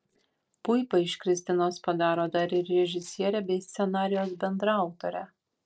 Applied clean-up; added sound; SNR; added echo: neural separator model SepFormer DNS4.